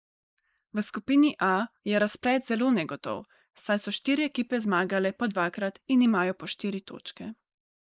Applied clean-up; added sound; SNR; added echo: neural mask model Resemble Enhance denoiser.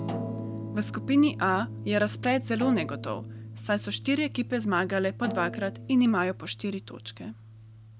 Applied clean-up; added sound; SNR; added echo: none; Snare drum + Electric guitar / Strum; 9 dB; none.